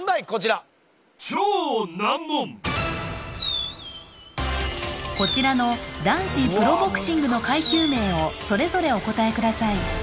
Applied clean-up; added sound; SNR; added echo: none; Fireworks; 8 dB; none.